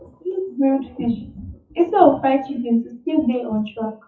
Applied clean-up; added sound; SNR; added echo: classical method WPE with log-MMSE.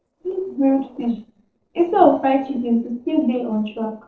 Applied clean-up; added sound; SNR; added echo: neural separator model SepFormer DNS4.